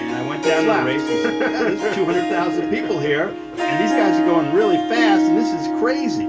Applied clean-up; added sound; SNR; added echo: none; Harp; -1 dB; reverberation time 0.2 s.